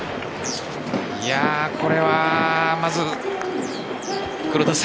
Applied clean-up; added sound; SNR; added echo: none; Bird vocalization, bird call, bird song; 18 dB; none.